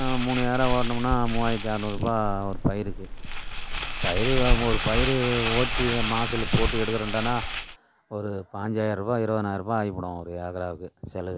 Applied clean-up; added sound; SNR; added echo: none; Crumpling, crinkling; 0 dB; none.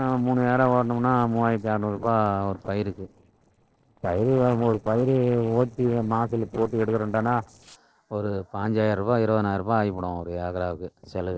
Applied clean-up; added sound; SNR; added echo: neural separator model SepFormer DNS4.